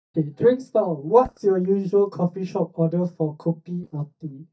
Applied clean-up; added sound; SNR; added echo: neural mask model DeepFilterNet 3.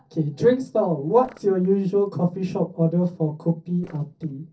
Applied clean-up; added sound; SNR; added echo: neural separator model SepFormer DNS4.